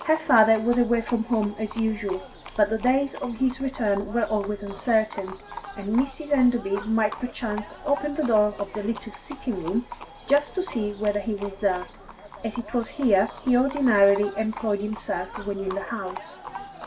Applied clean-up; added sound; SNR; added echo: none; Livestock, farm animals, working animals; 16 dB; none.